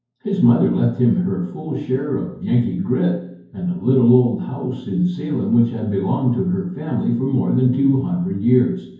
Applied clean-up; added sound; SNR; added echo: none; none; none; reverberation time 0.9 s.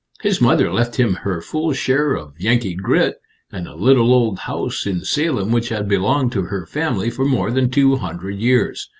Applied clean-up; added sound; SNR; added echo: none; none; none; none.